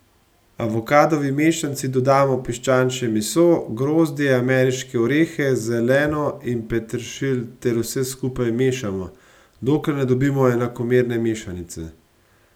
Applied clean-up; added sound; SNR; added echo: none; none; none; none.